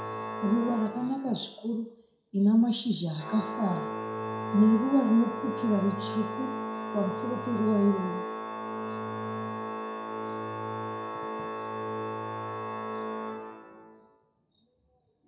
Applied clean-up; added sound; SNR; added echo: none; Organ; 6 dB; reverberation time 0.5 s.